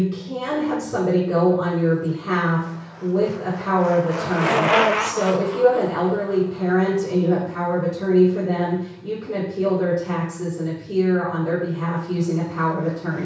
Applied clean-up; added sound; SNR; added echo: none; Bicycle; 9 dB; reverberation time 0.6 s.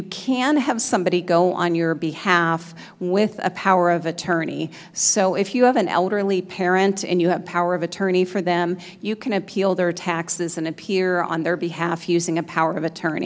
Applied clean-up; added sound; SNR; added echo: none; none; none; none.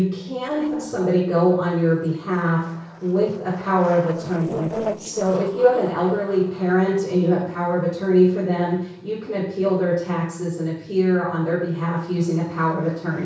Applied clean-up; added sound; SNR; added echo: neural separator model SepFormer DNS4.